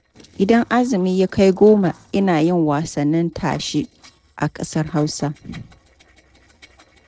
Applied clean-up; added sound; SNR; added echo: neural separator model SepFormer DNS4.